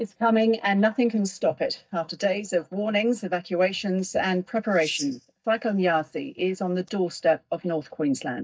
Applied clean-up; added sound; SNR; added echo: neural mask model DeepFilterNet 3.